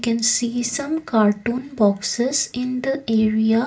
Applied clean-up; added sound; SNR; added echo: none; none; none; reverberation time 0.2 s.